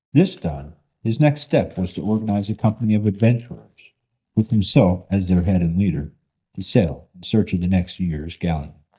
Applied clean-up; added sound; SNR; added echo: neural mask model DeepFilterNet 3.